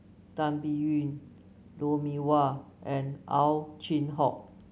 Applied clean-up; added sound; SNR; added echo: none; none; none; none.